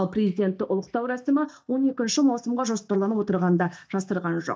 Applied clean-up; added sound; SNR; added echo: neural mask model DeepFilterNet 3.